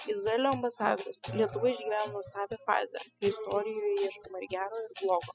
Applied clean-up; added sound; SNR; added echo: classical method spectral subtraction.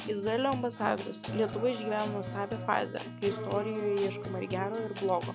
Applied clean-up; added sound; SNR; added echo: none; Acoustic guitar; 7 dB; none.